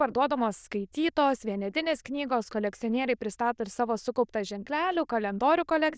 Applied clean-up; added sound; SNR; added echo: neural diffusion model UNIVERSE++.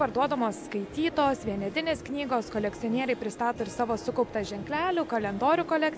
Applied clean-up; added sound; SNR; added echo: none; Harp; 19 dB; none.